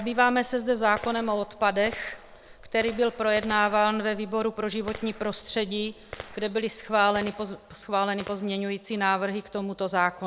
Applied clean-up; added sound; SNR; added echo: none; Gunshot, gunfire; 18 dB; none.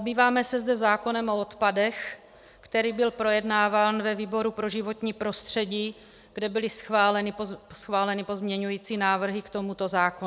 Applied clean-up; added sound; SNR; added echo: none; none; none; none.